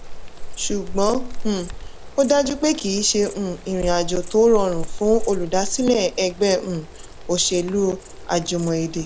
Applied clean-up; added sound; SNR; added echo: none; Insect; 7 dB; none.